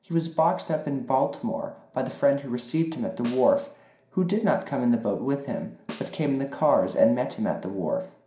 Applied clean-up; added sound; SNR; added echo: none; Snare drum; 19 dB; reverberation time 0.5 s.